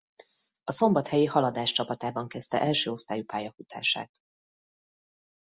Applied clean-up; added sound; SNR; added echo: none; none; none; none.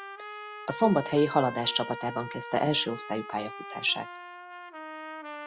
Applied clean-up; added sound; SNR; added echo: none; Trumpet; 11 dB; none.